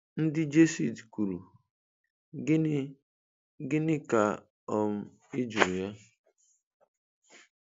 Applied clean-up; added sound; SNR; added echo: none; none; none; none.